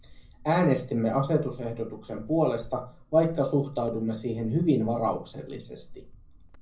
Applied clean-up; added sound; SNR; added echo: none; Cricket; 20 dB; reverberation time 0.4 s.